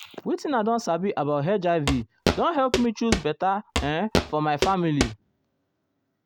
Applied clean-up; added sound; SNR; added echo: none; Walk, footsteps; 2 dB; none.